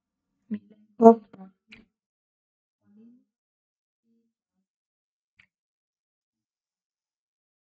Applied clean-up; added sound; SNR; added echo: neural mask model DeepFilterNet 3.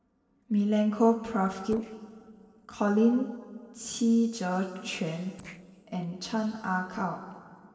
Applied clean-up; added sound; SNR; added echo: neural separator model SepFormer DNS4.